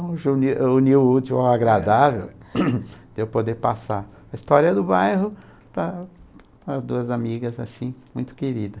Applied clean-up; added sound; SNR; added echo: none; none; none; none.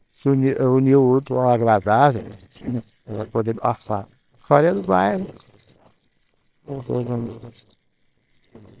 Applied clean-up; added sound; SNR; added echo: neural separator model SepFormer WHAM!.